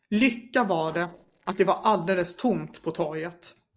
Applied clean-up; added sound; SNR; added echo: neural separator model SepFormer DNS4.